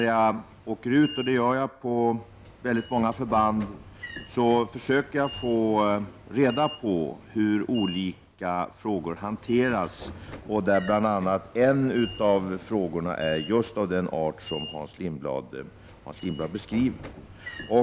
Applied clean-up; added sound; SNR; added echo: none; Sliding door / Train; 17 dB; none.